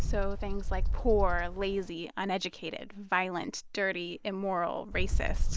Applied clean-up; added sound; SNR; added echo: none; Bird; -1 dB; none.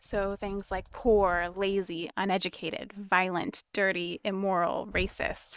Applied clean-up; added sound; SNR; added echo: neural mask model RNNoise.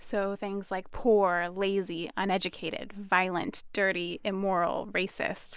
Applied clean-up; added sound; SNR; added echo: none; none; none; none.